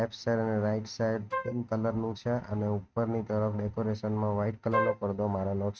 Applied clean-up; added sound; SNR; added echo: neural mask model RNNoise.